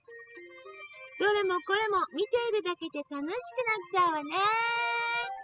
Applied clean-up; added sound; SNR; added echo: classical method spectral subtraction.